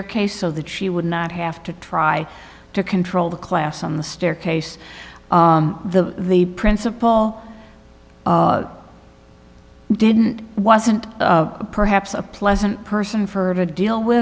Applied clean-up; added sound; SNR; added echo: none; none; none; none.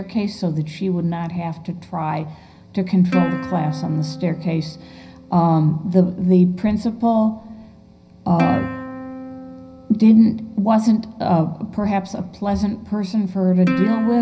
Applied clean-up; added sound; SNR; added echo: none; Plucked string instrument; 13 dB; reverberation time 0.4 s.